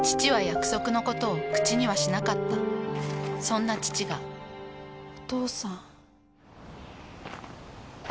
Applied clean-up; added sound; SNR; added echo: none; none; none; none.